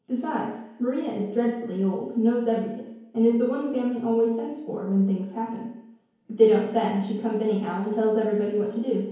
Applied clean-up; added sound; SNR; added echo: none; none; none; reverberation time 1.0 s.